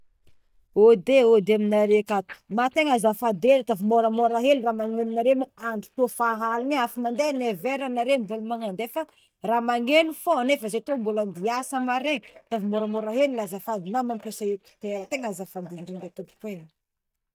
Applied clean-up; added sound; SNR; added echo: neural mask model DeepFilterNet 3.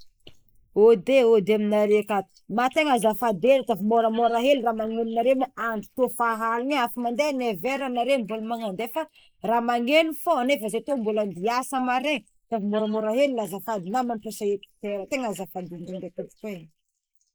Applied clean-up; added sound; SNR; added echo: neural mask model Resemble Enhance denoiser.